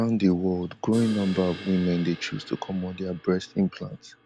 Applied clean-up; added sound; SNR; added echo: none; Crash cymbal; 19 dB; none.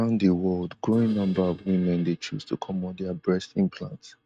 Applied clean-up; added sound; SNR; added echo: neural mask model RNNoise.